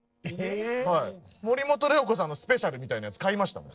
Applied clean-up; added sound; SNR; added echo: neural separator model SepFormer DNS4.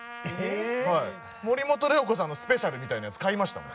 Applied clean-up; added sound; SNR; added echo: none; Trumpet; 16 dB; none.